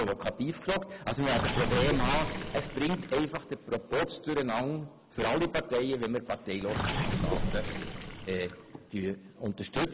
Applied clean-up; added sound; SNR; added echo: none; Gurgling; 4 dB; none.